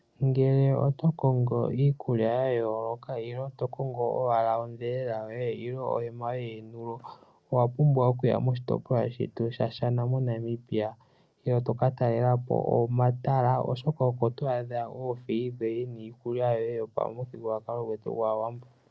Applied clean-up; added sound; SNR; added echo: none; none; none; none.